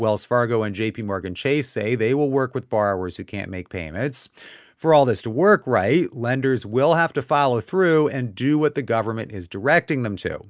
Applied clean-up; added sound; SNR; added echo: none; none; none; none.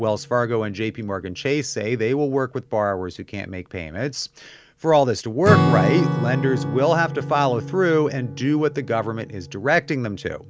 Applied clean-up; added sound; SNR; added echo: none; Acoustic guitar / Strum; 5 dB; none.